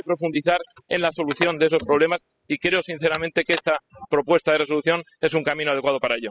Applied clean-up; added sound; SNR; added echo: classical method spectral subtraction.